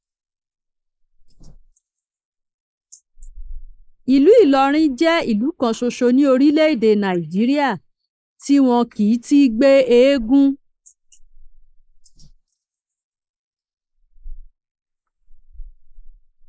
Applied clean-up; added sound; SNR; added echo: neural mask model Resemble Enhance denoiser.